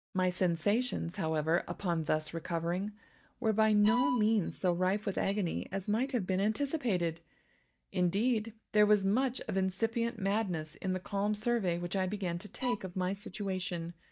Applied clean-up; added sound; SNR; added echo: neural mask model DeepFilterNet 3.